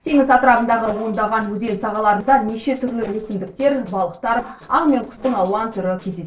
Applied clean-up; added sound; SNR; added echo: neural separator model SepFormer DNS4.